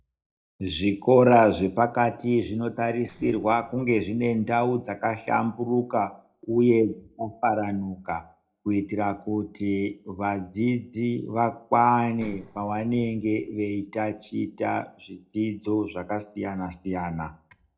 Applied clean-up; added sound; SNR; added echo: neural separator model SepFormer DNS4.